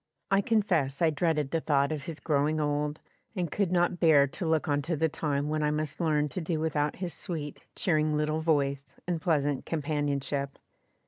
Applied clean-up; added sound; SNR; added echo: none; none; none; none.